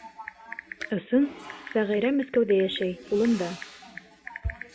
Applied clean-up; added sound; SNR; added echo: none; Typing; 15 dB; none.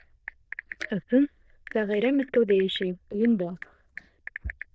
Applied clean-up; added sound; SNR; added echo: neural diffusion model UNIVERSE++.